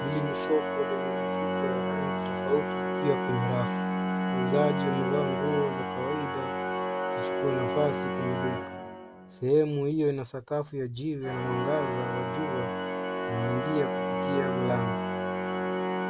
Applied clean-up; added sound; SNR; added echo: none; Organ; -1 dB; none.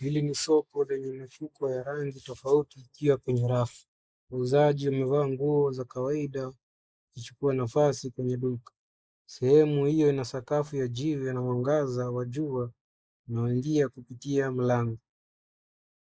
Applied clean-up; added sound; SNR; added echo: neural mask model Resemble Enhance denoiser.